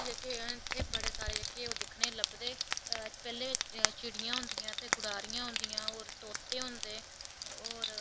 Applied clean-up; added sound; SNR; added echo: none; Frying (food); -4 dB; none.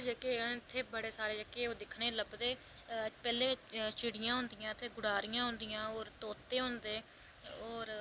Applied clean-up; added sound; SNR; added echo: none; none; none; none.